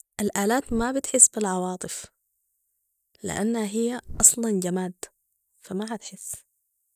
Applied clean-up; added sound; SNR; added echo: neural mask model DeepFilterNet 3.